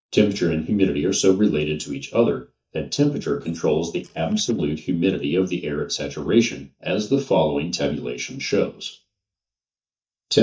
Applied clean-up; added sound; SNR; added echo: neural mask model DeepFilterNet 3.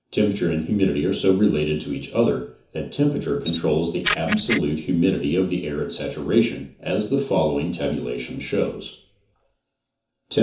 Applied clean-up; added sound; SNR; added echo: none; Camera; 0 dB; reverberation time 0.9 s.